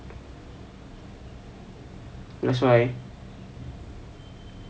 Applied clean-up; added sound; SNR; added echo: none; none; none; none.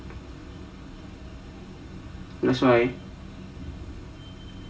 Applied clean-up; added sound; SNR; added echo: none; none; none; reverberation time 0.2 s.